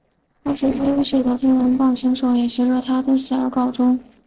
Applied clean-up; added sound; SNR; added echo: neural separator model SepFormer DNS4.